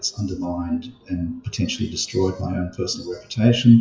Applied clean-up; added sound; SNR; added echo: classical method WPE with log-MMSE.